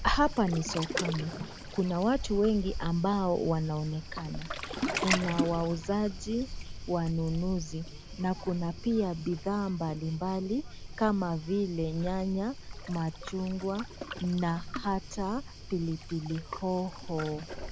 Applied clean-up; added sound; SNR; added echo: none; Waves, surf; 7 dB; none.